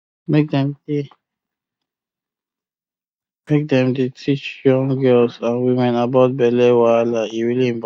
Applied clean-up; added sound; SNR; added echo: neural mask model DeepFilterNet 3.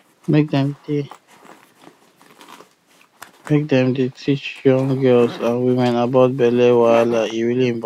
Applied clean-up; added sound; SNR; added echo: none; Zipper (clothing); 20 dB; none.